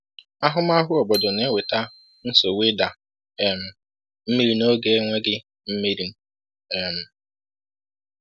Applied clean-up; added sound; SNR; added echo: none; Bicycle bell; 11 dB; none.